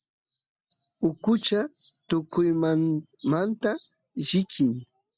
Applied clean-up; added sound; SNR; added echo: none; none; none; none.